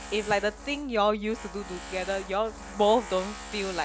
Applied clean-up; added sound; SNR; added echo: none; Tools; 13 dB; none.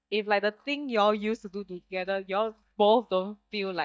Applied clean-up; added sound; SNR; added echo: neural mask model DeepFilterNet 3.